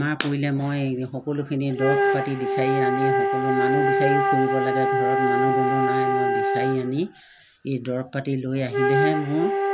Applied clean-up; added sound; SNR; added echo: none; Wind instrument, woodwind instrument; -3 dB; none.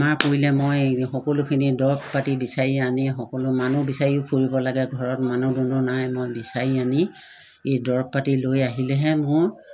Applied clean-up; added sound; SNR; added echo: none; none; none; none.